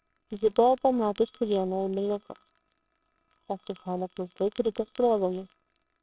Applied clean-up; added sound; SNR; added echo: neural separator model SepFormer WHAMR!.